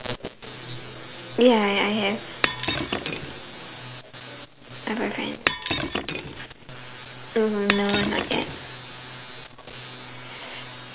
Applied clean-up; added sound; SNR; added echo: none; Shatter; 2 dB; none.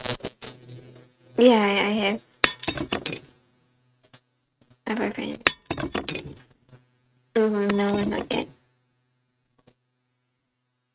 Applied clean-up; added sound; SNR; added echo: neural mask model RNNoise.